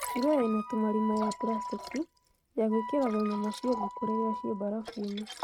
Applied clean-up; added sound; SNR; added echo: neural mask model RNNoise.